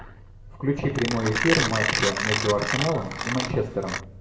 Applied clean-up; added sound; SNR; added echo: none; Mechanisms; 3 dB; reverberation time 0.7 s.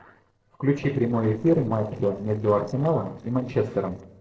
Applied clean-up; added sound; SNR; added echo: neural separator model SepFormer DNS4.